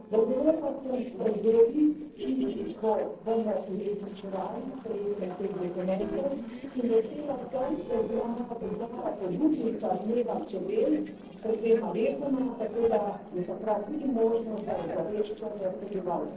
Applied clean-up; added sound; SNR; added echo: neural separator model SepFormer DNS4.